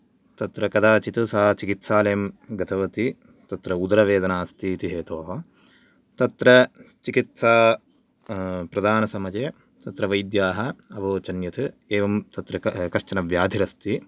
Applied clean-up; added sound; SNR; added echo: none; none; none; none.